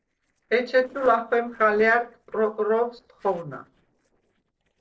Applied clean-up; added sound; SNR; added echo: neural separator model SepFormer DNS4.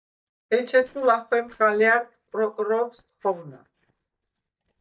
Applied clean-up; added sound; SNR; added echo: neural mask model DeepFilterNet 3.